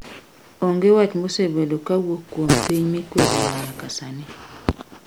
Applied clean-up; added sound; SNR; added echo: none; Fart; 1 dB; none.